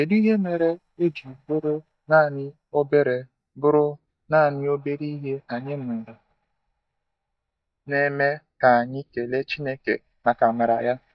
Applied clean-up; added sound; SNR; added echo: neural mask model DeepFilterNet 3.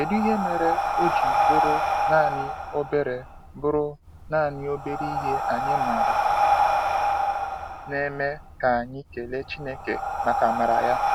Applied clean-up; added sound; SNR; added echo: none; Breathing; -3 dB; none.